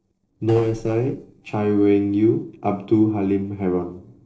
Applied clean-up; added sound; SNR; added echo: neural separator model SepFormer DNS4.